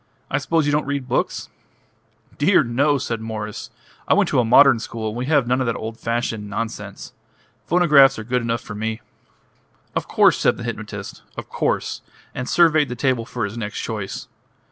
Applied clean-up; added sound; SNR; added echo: none; none; none; none.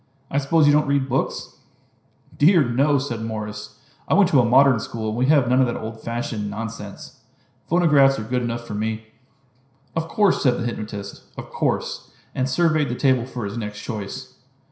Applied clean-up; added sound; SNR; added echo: none; none; none; reverberation time 0.5 s.